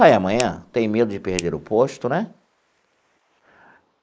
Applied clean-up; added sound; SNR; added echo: neural mask model Resemble Enhance denoiser.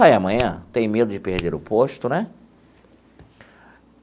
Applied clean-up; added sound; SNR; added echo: none; Finger snapping; 13 dB; none.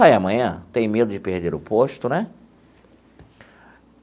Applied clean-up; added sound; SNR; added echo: none; none; none; none.